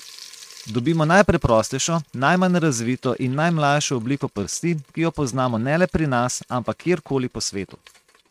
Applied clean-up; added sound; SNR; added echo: neural mask model RNNoise.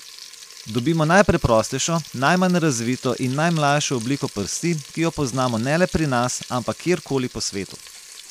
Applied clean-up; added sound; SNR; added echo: none; Frying (food); 18 dB; none.